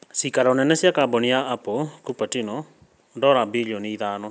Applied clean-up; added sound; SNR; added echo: none; none; none; none.